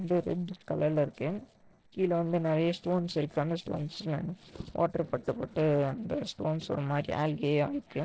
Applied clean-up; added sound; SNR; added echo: neural separator model SepFormer DNS4.